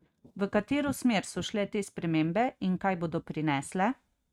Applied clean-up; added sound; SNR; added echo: neural mask model RNNoise.